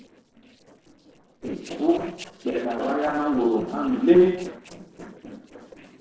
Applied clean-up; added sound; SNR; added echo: neural separator model SepFormer DNS4.